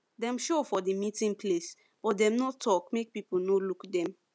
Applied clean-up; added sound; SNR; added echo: none; none; none; none.